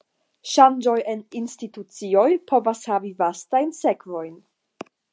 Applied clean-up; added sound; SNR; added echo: none; none; none; none.